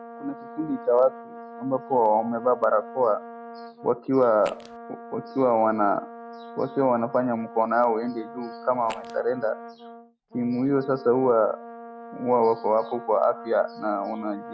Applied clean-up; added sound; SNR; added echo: none; Fart + Brass instrument; 15 dB; none.